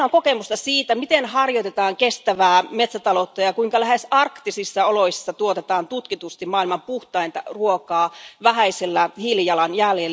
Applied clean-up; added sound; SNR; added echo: none; none; none; none.